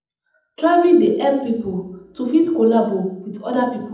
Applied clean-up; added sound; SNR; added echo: none; none; none; reverberation time 0.8 s.